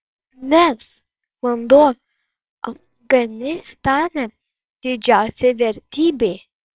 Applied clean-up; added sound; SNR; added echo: neural separator model SepFormer WHAMR!.